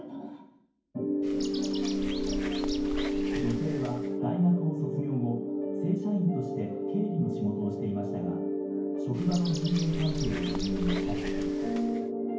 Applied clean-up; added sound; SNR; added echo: none; Bird; 9 dB; reverberation time 0.9 s.